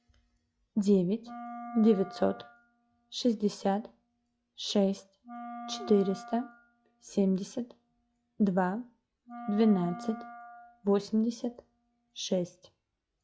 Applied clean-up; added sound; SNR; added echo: classical method log-MMSE.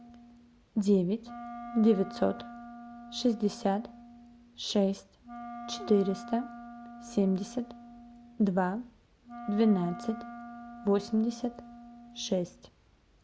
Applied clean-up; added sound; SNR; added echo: none; Wind instrument, woodwind instrument; 14 dB; none.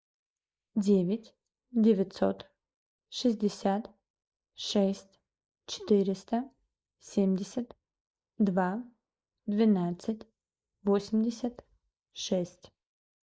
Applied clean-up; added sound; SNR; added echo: neural mask model Resemble Enhance denoiser.